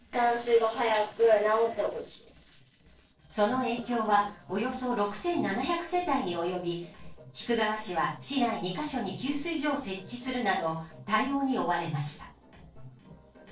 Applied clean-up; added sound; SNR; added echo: neural separator model SepFormer DNS4.